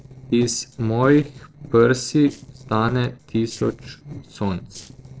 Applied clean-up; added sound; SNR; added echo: neural separator model SepFormer DNS4.